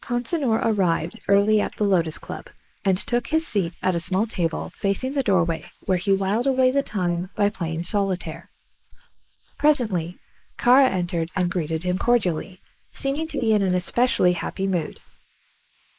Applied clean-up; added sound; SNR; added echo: neural mask model Resemble Enhance denoiser.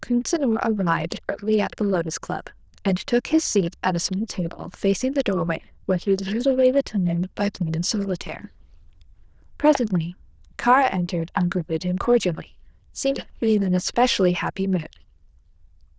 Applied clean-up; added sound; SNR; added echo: neural diffusion model UNIVERSE++.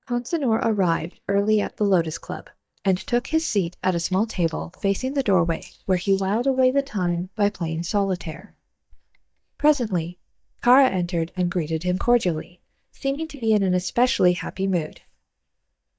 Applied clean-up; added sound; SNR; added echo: neural mask model DeepFilterNet 3.